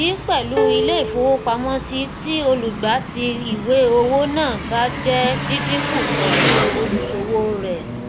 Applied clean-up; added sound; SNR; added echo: none; Plucked string instrument + Engine; 2 dB; none.